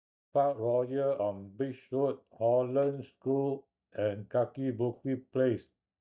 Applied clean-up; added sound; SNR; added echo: neural mask model DeepFilterNet 3.